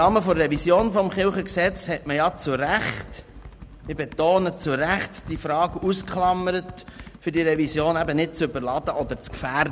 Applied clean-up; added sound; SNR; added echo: none; Computer keyboard; 17 dB; none.